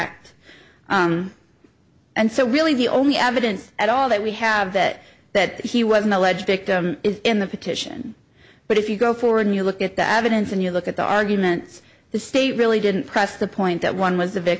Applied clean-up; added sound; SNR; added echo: none; none; none; none.